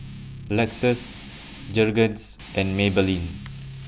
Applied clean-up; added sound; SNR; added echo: none; Guitar; 15 dB; none.